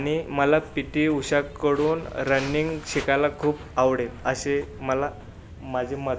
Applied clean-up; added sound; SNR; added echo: none; Walk, footsteps; 15 dB; none.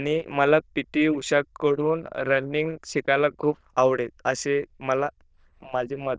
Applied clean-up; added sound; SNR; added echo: neural diffusion model UNIVERSE++.